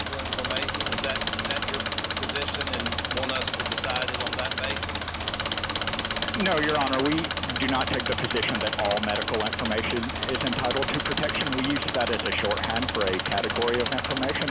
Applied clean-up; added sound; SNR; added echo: none; Engine; -2 dB; none.